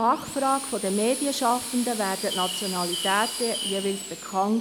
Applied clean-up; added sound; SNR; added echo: none; Bird + Drill; 7 dB; none.